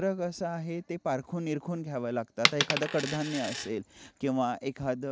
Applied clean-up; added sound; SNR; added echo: none; Coin (dropping); 5 dB; none.